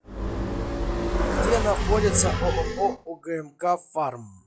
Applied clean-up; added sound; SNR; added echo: classical method log-MMSE.